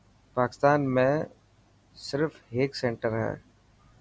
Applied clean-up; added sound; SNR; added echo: none; none; none; none.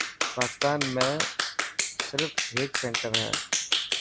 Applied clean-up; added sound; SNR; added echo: none; Clapping; -3 dB; none.